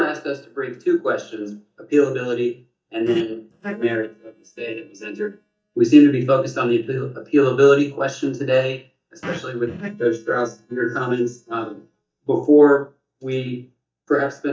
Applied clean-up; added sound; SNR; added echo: neural mask model DeepFilterNet 3.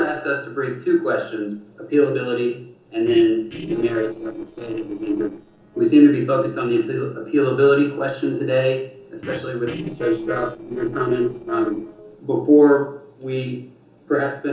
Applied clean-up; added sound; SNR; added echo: neural separator model SepFormer DNS4.